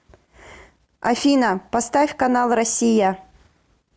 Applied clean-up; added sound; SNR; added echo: none; none; none; none.